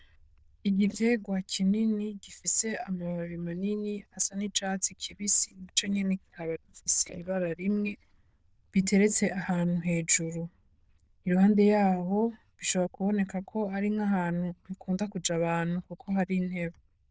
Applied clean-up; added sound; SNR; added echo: neural diffusion model UNIVERSE++.